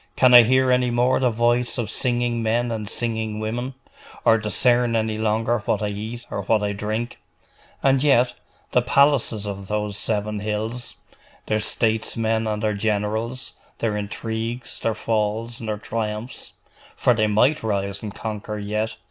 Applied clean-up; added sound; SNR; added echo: none; none; none; none.